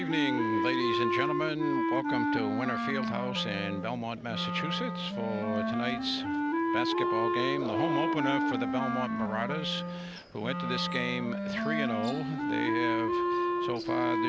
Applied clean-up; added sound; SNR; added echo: none; Wind instrument, woodwind instrument; -3 dB; none.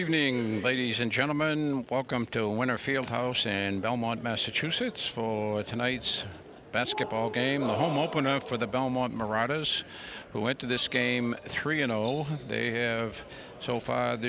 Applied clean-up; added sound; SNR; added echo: none; none; none; none.